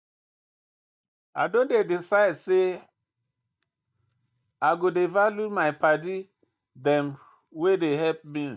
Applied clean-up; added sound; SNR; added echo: neural mask model DeepFilterNet 3.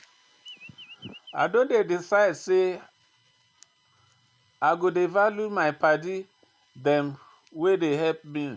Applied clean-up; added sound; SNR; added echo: none; Chirp, tweet; 20 dB; none.